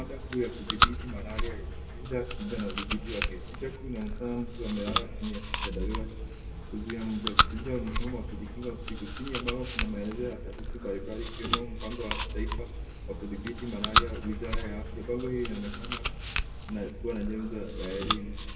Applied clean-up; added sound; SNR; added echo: none; Chewing, mastication; -4 dB; reverberation time 1.5 s.